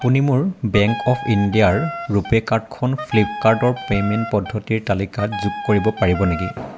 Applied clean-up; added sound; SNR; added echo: none; Wind instrument, woodwind instrument; 12 dB; none.